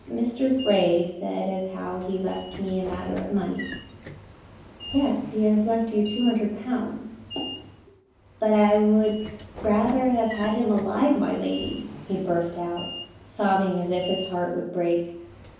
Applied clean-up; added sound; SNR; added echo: none; Sliding door / Train; 16 dB; reverberation time 0.9 s.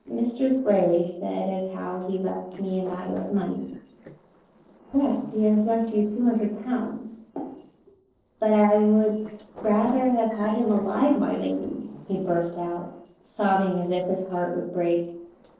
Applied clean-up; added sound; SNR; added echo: neural separator model SepFormer DNS4.